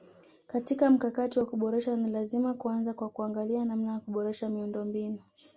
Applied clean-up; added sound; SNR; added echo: none; none; none; none.